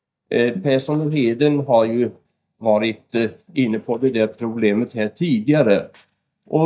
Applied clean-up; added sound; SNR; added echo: neural mask model DeepFilterNet 3.